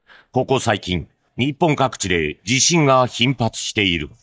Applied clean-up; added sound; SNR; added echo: neural mask model DeepFilterNet 3.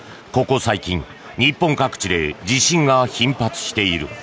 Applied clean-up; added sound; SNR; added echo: none; none; none; none.